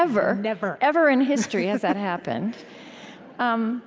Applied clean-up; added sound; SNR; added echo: none; none; none; none.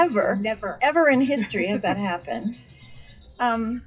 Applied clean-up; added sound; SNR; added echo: classical method WPE with log-MMSE.